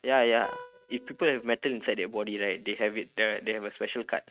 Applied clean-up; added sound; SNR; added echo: neural mask model RNNoise.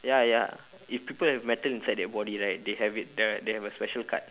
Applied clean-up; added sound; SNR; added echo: none; none; none; none.